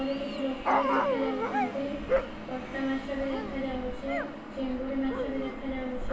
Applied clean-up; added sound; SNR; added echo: none; Dog; 1 dB; reverberation time 0.7 s.